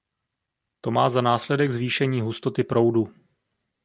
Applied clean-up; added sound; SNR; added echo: none; none; none; none.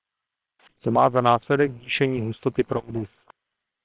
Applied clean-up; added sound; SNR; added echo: neural separator model SepFormer WHAM!.